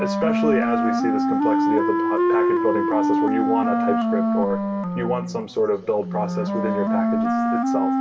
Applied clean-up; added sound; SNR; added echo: none; Wind instrument, woodwind instrument; -5 dB; reverberation time 2.3 s.